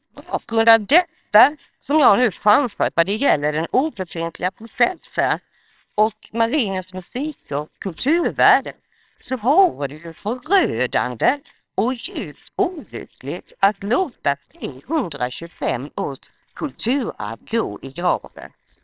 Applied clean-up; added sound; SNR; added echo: neural separator model SepFormer WHAMR!.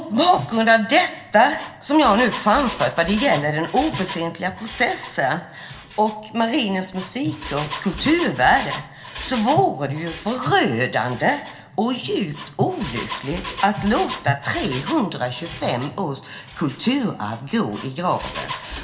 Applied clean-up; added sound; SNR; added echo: none; Engine; 14 dB; reverberation time 0.2 s.